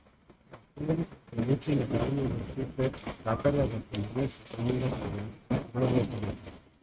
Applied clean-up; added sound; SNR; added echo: neural mask model RNNoise.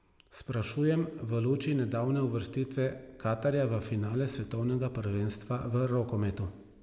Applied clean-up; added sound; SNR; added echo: none; none; none; none.